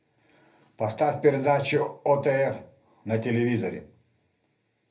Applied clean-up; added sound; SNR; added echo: none; none; none; reverberation time 0.3 s.